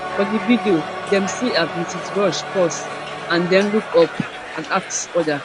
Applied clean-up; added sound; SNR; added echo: none; Crowd; 8 dB; none.